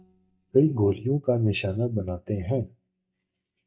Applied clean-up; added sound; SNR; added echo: neural mask model DeepFilterNet 3.